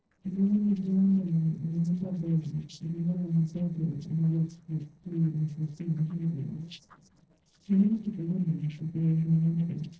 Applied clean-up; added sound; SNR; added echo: neural separator model SepFormer DNS4.